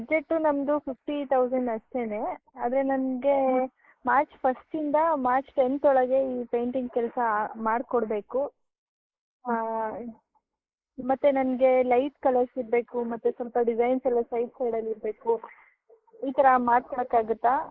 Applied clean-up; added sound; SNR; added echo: neural mask model Resemble Enhance denoiser.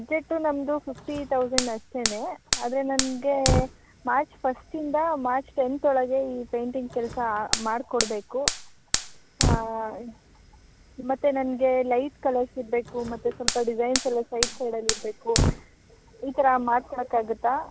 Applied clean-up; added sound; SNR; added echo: none; Fire; 4 dB; none.